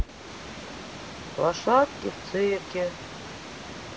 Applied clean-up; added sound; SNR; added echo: none; none; none; none.